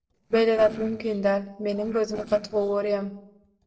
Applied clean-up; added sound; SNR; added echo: neural separator model SepFormer DNS4.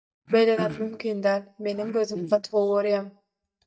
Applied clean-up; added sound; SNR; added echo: neural mask model DeepFilterNet 3.